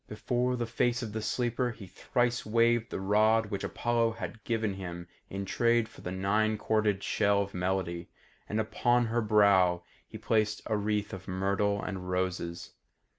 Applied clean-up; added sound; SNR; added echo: none; none; none; none.